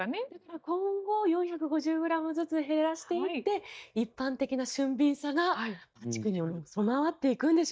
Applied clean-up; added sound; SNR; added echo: neural mask model DeepFilterNet 3.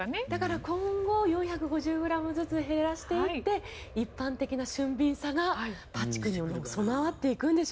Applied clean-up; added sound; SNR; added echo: none; Aircraft; 18 dB; none.